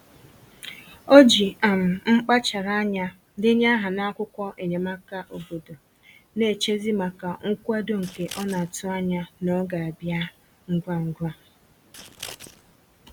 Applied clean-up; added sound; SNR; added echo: none; Scissors; 17 dB; none.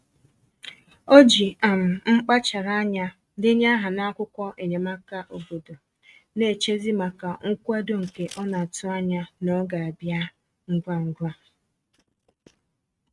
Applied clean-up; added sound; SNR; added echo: neural mask model RNNoise.